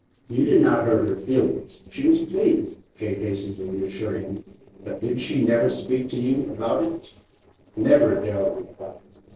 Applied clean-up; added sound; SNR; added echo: neural separator model SepFormer DNS4.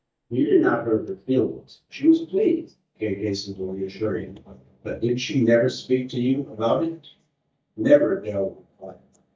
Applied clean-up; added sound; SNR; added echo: neural mask model DeepFilterNet 3.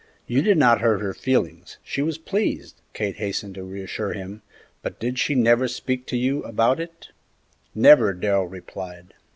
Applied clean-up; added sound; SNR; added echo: none; none; none; none.